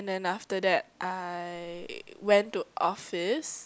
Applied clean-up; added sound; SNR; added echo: none; none; none; none.